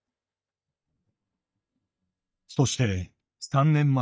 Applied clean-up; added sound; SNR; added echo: neural mask model DeepFilterNet 3.